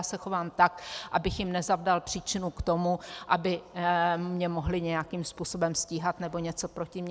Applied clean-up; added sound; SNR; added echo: none; none; none; none.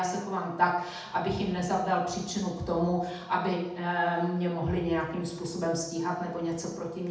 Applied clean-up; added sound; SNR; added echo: none; none; none; reverberation time 0.8 s.